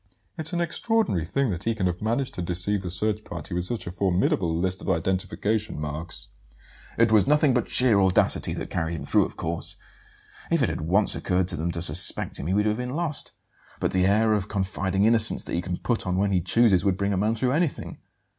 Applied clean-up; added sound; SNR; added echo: none; none; none; none.